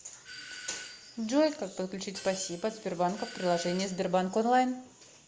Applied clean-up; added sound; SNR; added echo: none; Hi-hat + Doorbell; 17 dB; none.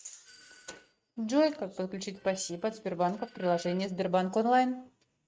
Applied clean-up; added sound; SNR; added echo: neural mask model RNNoise.